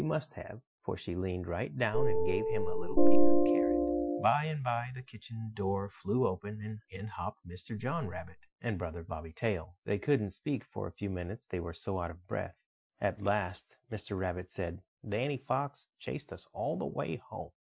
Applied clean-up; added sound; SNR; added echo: classical method Wiener filter.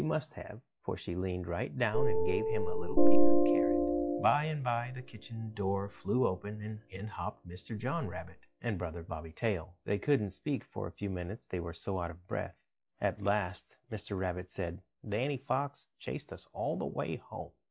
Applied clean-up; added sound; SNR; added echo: classical method log-MMSE.